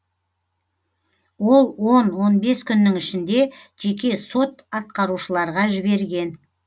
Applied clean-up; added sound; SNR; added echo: none; none; none; none.